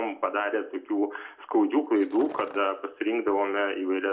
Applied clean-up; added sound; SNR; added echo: neural separator model SepFormer DNS4.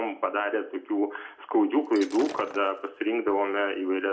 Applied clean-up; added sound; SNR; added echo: none; Shatter; 17 dB; reverberation time 0.3 s.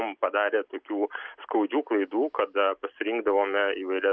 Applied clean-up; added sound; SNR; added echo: none; none; none; none.